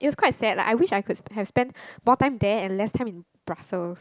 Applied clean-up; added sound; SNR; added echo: none; none; none; none.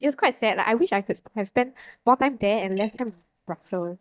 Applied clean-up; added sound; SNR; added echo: neural mask model DeepFilterNet 3.